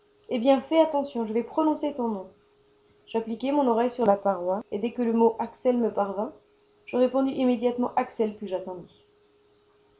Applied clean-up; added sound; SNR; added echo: none; none; none; none.